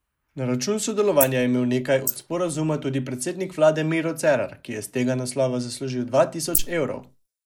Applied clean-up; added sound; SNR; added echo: neural mask model Resemble Enhance denoiser.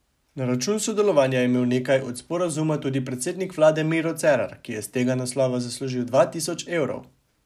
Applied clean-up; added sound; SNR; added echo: none; none; none; none.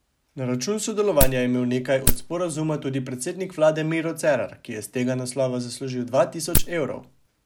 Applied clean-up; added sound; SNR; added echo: none; Wood; -1 dB; none.